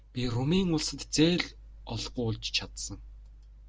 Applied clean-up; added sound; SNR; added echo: none; none; none; none.